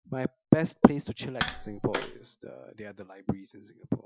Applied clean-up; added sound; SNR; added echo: classical method Wiener filter.